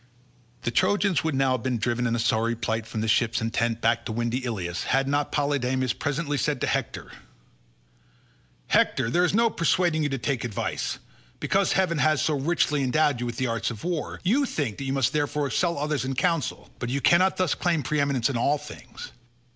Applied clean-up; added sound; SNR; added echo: none; none; none; none.